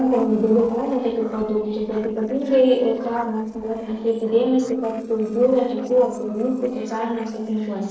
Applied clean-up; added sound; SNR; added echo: neural separator model SepFormer DNS4.